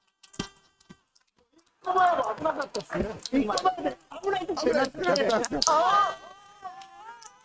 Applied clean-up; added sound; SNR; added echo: neural mask model RNNoise.